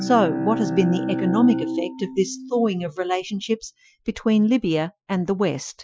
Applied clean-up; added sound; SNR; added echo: classical method Wiener filter.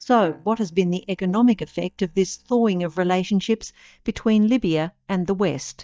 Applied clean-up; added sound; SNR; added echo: neural mask model DeepFilterNet 3.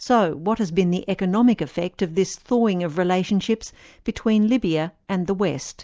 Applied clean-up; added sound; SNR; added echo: none; none; none; none.